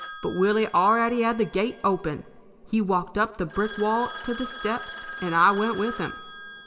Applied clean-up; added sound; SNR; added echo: none; Telephone; 10 dB; reverberation time 2.1 s.